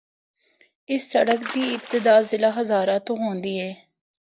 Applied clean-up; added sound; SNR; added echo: none; Splash, splatter; 15 dB; none.